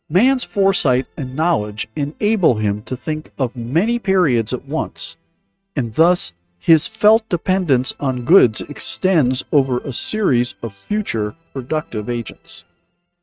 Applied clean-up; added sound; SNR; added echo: neural mask model RNNoise.